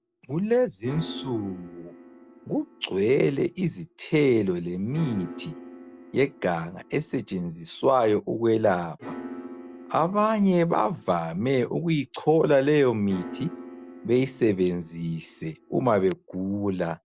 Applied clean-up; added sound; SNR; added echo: none; Piano; 18 dB; none.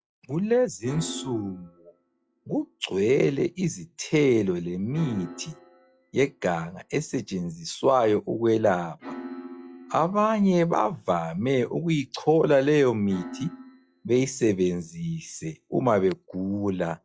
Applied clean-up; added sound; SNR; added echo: classical method log-MMSE.